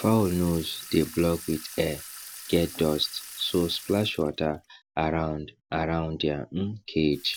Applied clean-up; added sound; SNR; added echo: none; Sink (filling or washing) / Water tap, faucet; 17 dB; none.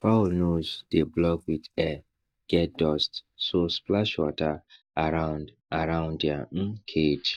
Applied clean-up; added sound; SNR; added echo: neural mask model DeepFilterNet 3.